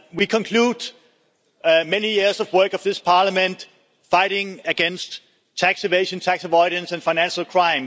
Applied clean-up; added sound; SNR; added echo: none; none; none; none.